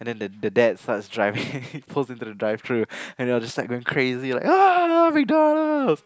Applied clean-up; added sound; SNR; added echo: none; none; none; none.